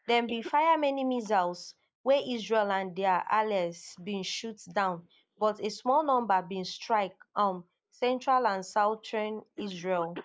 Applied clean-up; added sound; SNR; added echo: neural mask model Resemble Enhance denoiser.